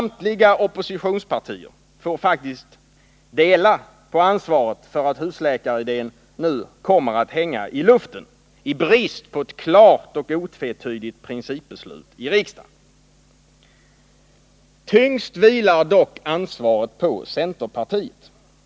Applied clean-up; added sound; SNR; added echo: none; none; none; none.